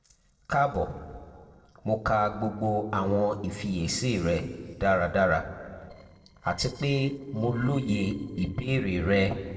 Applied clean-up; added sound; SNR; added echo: neural separator model SepFormer DNS4.